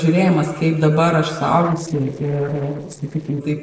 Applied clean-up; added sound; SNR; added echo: neural separator model SepFormer DNS4.